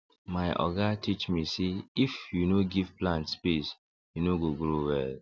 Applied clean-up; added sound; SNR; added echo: none; none; none; none.